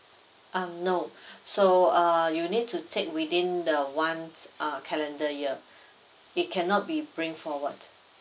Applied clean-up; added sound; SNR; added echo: none; none; none; none.